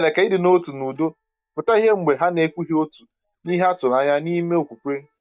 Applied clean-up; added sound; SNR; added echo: neural mask model DeepFilterNet 3.